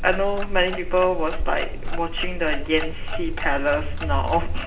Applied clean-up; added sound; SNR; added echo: none; Clock; 0 dB; reverberation time 1.1 s.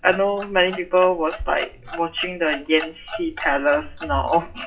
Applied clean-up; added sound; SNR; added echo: classical method WPE with log-MMSE.